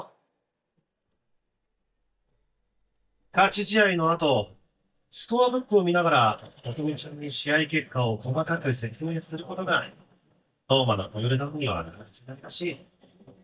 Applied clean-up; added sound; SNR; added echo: neural mask model DeepFilterNet 3.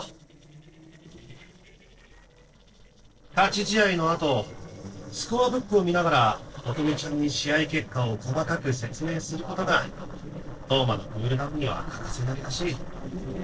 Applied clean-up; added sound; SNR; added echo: neural separator model SepFormer DNS4.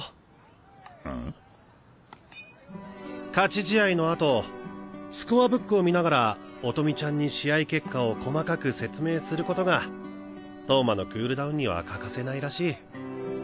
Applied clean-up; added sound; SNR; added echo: none; none; none; none.